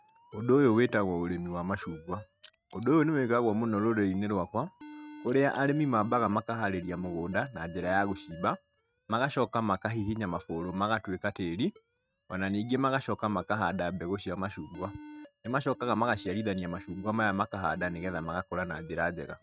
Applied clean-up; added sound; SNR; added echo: neural mask model RNNoise.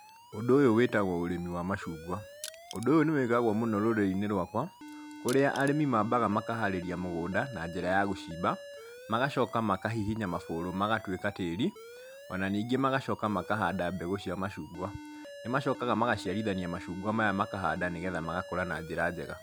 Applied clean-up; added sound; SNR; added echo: none; Alarm + Crushing; 16 dB; none.